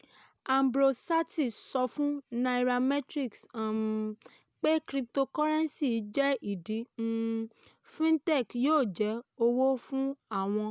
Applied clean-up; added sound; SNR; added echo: none; none; none; none.